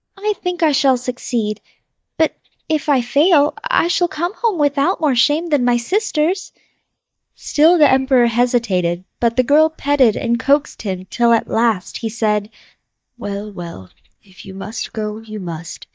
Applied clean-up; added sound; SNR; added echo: neural mask model DeepFilterNet 3.